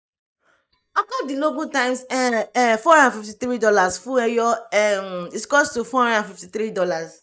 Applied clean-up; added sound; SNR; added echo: neural mask model DeepFilterNet 3.